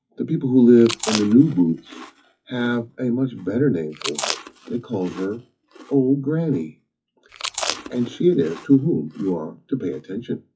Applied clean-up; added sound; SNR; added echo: classical method WPE with log-MMSE.